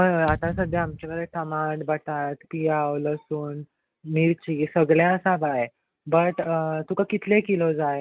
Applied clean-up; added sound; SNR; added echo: neural mask model RNNoise.